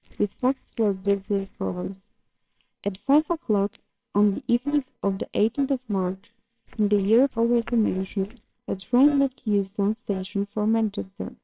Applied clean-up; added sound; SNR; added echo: neural separator model SepFormer WHAMR!.